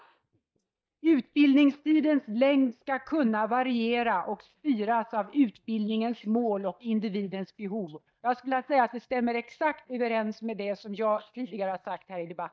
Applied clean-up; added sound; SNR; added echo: neural mask model DeepFilterNet 3.